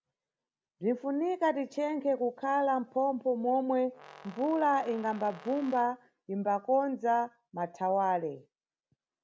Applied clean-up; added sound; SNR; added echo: none; Brass instrument; 20 dB; none.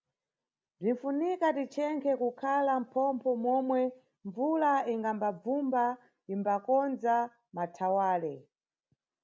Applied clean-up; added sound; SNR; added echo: none; none; none; none.